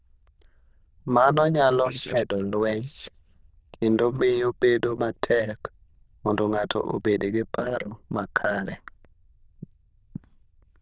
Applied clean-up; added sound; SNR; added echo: neural diffusion model UNIVERSE++.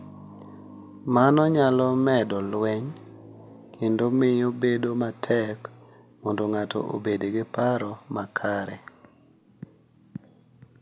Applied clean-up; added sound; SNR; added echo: none; none; none; none.